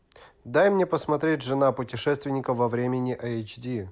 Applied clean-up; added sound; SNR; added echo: none; none; none; none.